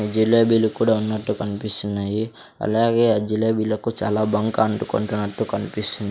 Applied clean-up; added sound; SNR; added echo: none; none; none; none.